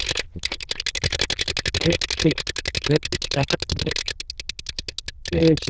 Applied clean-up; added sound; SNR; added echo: neural diffusion model UNIVERSE++.